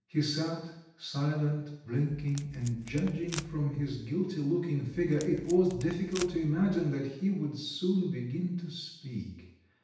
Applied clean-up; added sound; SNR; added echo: none; Packing tape, duct tape; 15 dB; reverberation time 0.9 s.